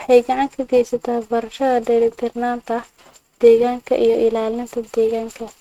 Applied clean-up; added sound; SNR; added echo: neural mask model RNNoise.